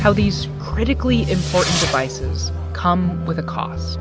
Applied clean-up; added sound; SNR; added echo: none; Fireworks; 9 dB; none.